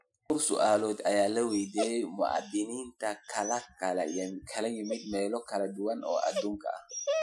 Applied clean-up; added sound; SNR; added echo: classical method Wiener filter.